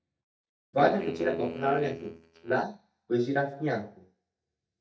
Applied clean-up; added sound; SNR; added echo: neural mask model DeepFilterNet 3.